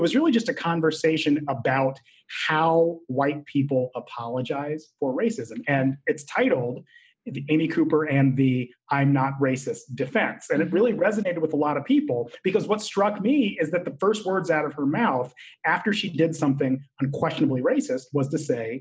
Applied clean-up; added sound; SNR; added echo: none; none; none; none.